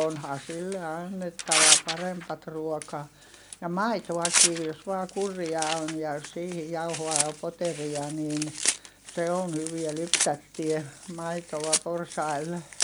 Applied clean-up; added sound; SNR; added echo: none; Tearing; 0 dB; none.